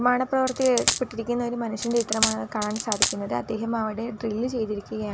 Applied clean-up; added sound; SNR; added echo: none; Coin (dropping); 2 dB; none.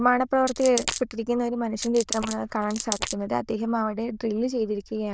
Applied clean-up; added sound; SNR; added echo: neural diffusion model UNIVERSE++.